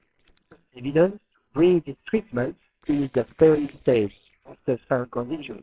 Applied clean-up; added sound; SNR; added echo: neural separator model SepFormer WHAMR!.